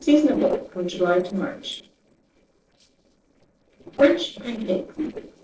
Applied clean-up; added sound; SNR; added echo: neural separator model SepFormer DNS4.